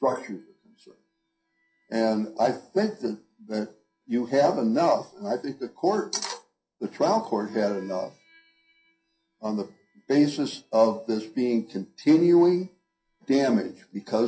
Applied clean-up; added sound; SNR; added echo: classical method WPE with log-MMSE.